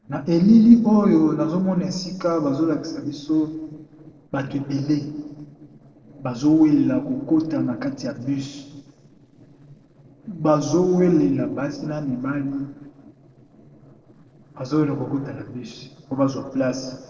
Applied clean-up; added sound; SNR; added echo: neural separator model SepFormer DNS4.